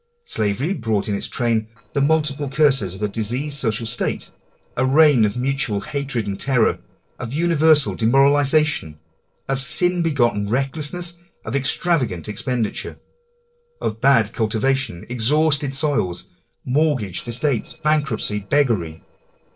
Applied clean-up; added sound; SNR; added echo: neural separator model SepFormer DNS4.